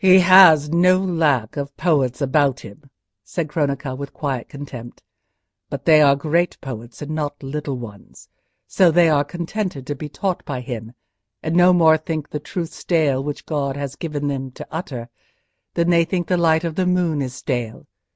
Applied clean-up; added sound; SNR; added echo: none; none; none; none.